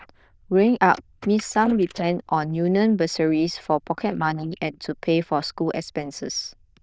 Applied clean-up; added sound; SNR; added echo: neural diffusion model UNIVERSE++.